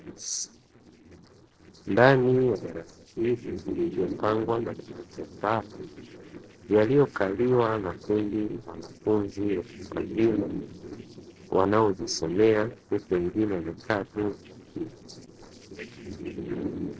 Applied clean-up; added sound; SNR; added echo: neural separator model SepFormer DNS4.